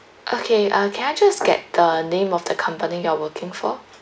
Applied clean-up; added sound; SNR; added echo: none; none; none; none.